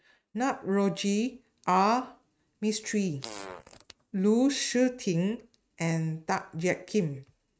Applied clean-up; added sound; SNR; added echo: neural mask model RNNoise.